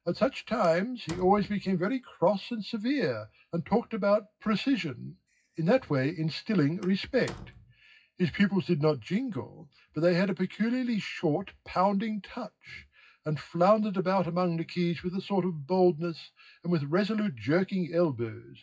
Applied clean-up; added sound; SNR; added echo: classical method WPE with log-MMSE.